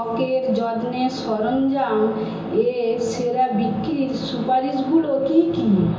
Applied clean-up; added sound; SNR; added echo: none; none; none; reverberation time 0.7 s.